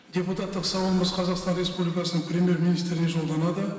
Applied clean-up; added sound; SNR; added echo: none; Breathing; 19 dB; reverberation time 1.6 s.